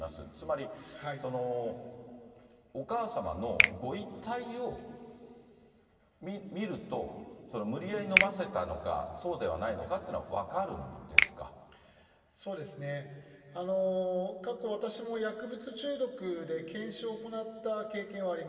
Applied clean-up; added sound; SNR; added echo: none; Finger snapping; -2 dB; reverberation time 2.7 s.